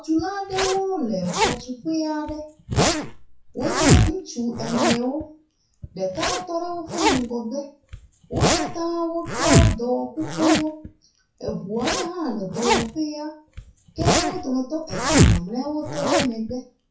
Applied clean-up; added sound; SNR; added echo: classical method WPE with log-MMSE.